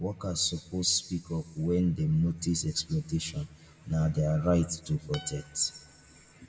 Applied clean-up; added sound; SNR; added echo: none; Acoustic guitar; 19 dB; reverberation time 1.3 s.